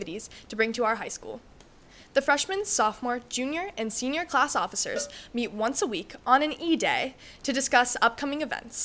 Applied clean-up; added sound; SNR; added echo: none; Cowbell; 18 dB; none.